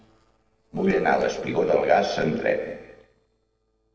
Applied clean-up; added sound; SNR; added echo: neural separator model SepFormer DNS4.